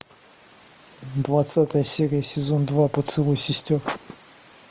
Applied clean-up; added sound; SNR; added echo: none; none; none; none.